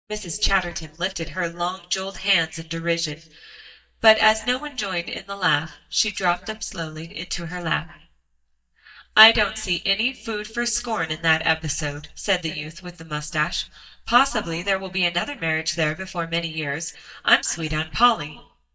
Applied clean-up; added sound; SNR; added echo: neural mask model DeepFilterNet 3.